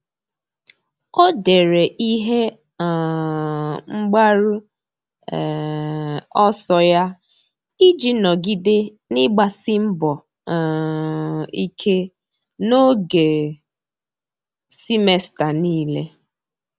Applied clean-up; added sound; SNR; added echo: none; none; none; none.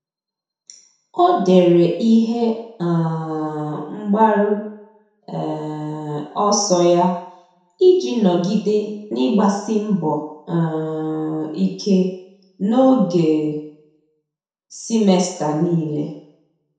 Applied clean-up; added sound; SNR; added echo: none; none; none; reverberation time 0.7 s.